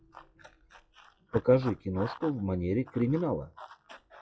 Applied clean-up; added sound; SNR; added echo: classical method log-MMSE.